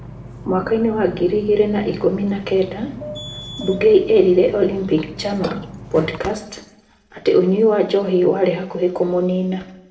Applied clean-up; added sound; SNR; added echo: none; Burping, eructation; 17 dB; reverberation time 0.6 s.